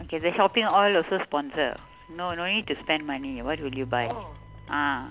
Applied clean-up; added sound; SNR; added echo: none; Slam / Engine starting; 18 dB; none.